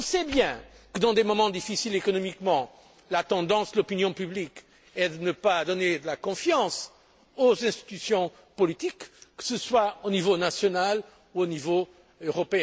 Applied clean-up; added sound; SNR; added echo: none; none; none; none.